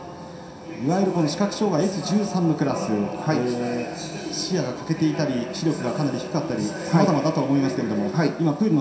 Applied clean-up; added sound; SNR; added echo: none; none; none; reverberation time 0.7 s.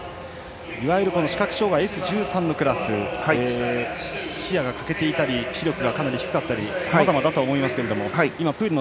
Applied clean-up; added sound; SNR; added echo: none; none; none; none.